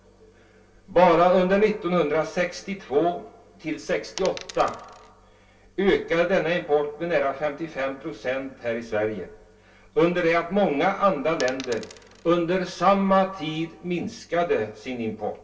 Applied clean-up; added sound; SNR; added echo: none; Coin (dropping); 17 dB; reverberation time 0.2 s.